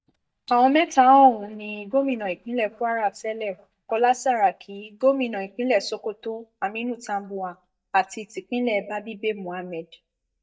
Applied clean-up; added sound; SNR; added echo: neural mask model DeepFilterNet 3.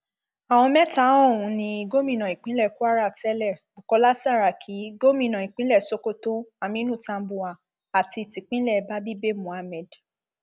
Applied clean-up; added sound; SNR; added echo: none; none; none; none.